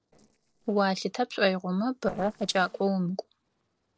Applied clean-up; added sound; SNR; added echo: neural separator model SepFormer DNS4.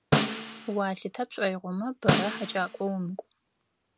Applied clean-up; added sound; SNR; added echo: none; Snare drum; -1 dB; none.